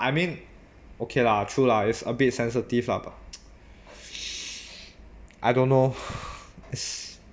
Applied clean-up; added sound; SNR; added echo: none; none; none; none.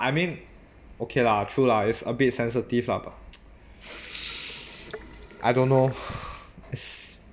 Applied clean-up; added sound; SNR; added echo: none; Sink (filling or washing) / Water tap, faucet; 16 dB; none.